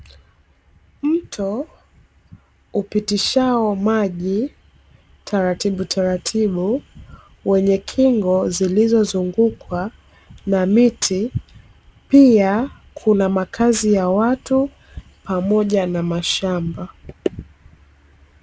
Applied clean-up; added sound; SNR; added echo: none; none; none; none.